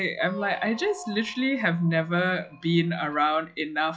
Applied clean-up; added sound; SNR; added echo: classical method log-MMSE.